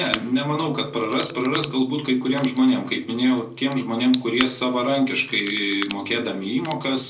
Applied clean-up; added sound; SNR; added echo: none; Crack / Crackle; 13 dB; reverberation time 0.2 s.